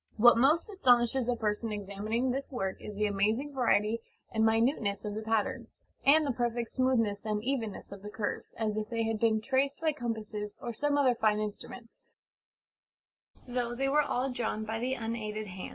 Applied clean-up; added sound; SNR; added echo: none; none; none; none.